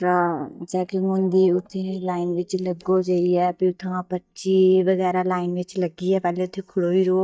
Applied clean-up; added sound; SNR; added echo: neural mask model DeepFilterNet 3.